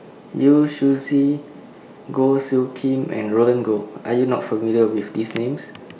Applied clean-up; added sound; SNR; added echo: none; none; none; none.